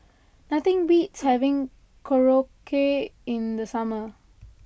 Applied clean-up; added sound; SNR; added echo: none; none; none; none.